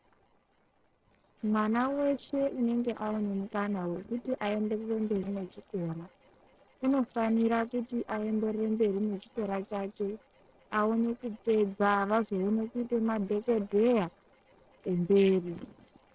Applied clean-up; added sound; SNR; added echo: neural separator model SepFormer DNS4.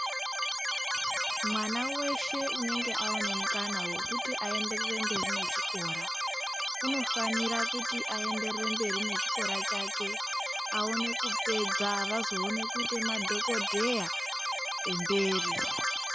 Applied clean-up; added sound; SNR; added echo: none; Keyboard (musical); -3 dB; none.